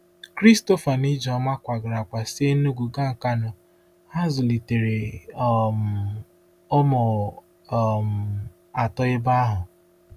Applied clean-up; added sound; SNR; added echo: none; none; none; none.